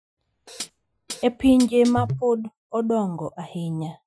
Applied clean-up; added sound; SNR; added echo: classical method Wiener filter.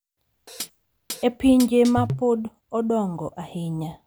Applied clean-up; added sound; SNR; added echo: none; Hi-hat; 10 dB; none.